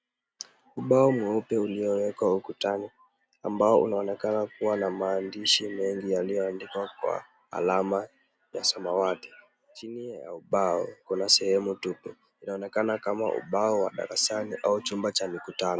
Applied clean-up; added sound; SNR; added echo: none; none; none; none.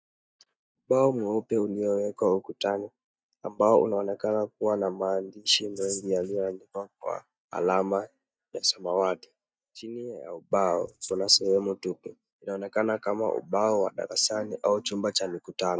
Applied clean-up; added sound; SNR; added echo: neural mask model DeepFilterNet 3.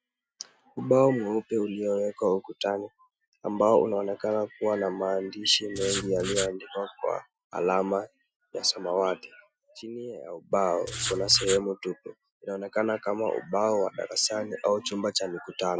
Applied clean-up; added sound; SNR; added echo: classical method Wiener filter.